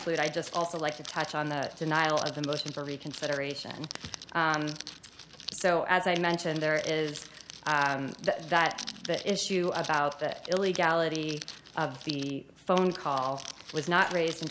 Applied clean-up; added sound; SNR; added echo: none; Crackle; 14 dB; none.